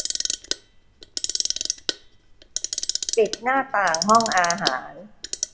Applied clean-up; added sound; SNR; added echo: none; Clock; 4 dB; reverberation time 0.5 s.